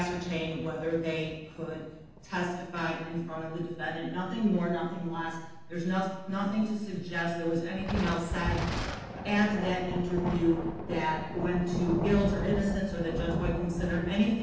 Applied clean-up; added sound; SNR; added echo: none; Thunder; 6 dB; reverberation time 0.8 s.